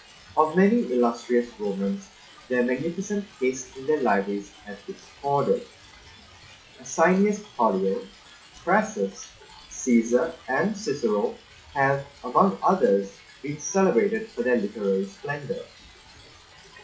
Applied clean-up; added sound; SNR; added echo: classical method log-MMSE.